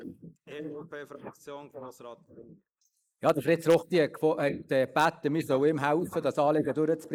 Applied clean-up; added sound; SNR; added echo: neural mask model Resemble Enhance denoiser.